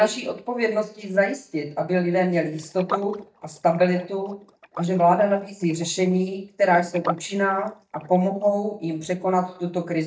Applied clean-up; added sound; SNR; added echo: neural mask model DeepFilterNet 3.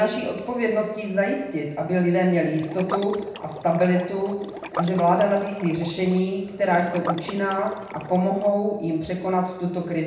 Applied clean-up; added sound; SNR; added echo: none; Liquid; 12 dB; reverberation time 0.8 s.